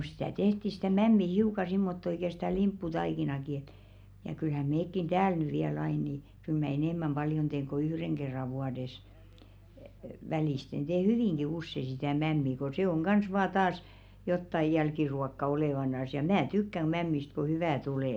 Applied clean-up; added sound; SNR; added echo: none; none; none; none.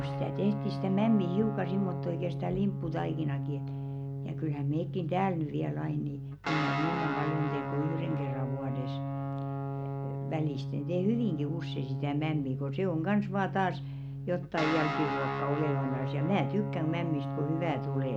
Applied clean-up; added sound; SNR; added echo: none; Guitar; 2 dB; none.